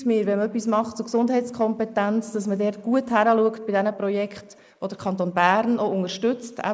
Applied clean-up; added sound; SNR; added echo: neural mask model Resemble Enhance denoiser.